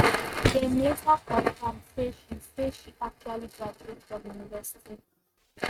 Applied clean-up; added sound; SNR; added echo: neural mask model RNNoise.